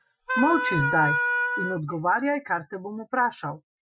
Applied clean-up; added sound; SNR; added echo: classical method Wiener filter.